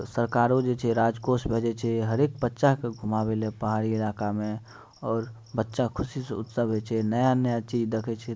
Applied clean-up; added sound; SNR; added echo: none; none; none; none.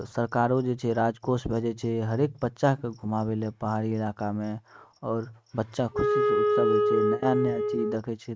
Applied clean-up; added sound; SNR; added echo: neural mask model RNNoise.